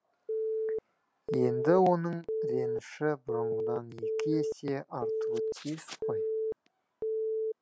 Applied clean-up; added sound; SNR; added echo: none; Telephone; 0 dB; none.